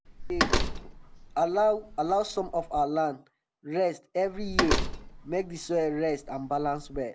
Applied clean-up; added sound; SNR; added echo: none; Slam; 3 dB; none.